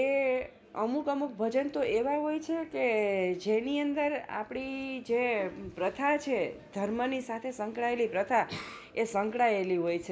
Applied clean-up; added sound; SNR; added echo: none; none; none; none.